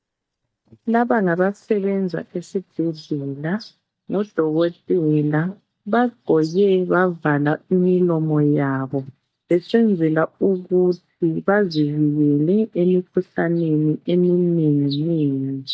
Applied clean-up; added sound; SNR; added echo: neural mask model DeepFilterNet 3.